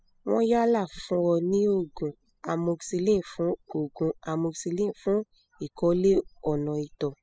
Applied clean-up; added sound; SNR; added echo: classical method spectral subtraction.